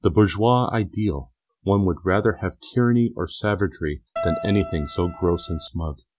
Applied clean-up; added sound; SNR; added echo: none; Keyboard (musical); 10 dB; none.